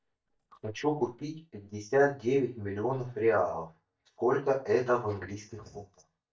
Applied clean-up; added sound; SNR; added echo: neural mask model DeepFilterNet 3.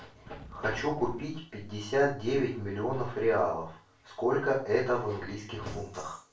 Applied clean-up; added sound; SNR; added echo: none; Wind; 17 dB; reverberation time 0.3 s.